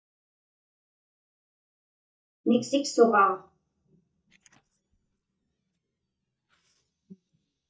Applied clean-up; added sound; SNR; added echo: neural mask model DeepFilterNet 3.